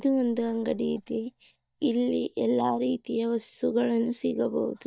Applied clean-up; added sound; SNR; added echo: neural mask model DeepFilterNet 3.